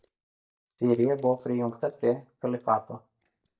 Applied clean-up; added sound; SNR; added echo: neural mask model DeepFilterNet 3.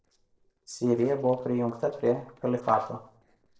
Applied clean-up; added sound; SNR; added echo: neural separator model SepFormer DNS4.